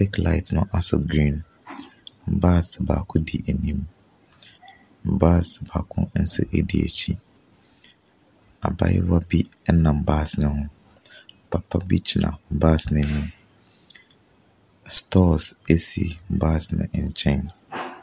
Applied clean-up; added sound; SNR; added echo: none; none; none; none.